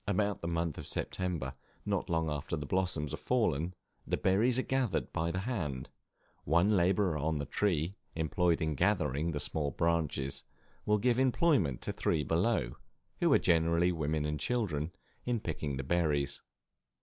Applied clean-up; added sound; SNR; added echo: none; none; none; none.